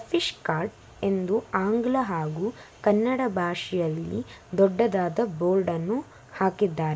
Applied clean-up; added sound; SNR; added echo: none; none; none; none.